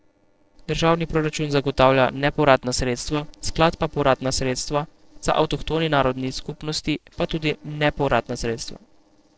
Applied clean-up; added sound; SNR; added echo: neural separator model SepFormer DNS4.